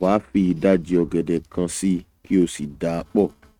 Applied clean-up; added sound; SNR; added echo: neural mask model RNNoise.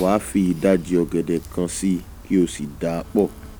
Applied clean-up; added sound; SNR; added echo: none; Fire; 18 dB; none.